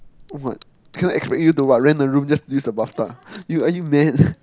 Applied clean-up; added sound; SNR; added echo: none; Bell; 9 dB; none.